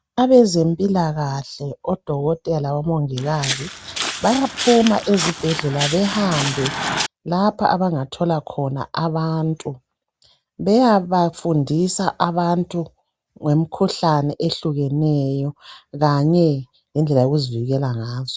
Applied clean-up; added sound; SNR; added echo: none; Walk, footsteps; 6 dB; none.